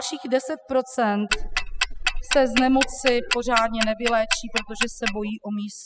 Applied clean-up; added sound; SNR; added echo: classical method spectral subtraction.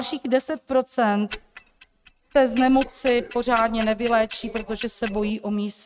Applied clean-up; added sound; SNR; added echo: neural mask model RNNoise.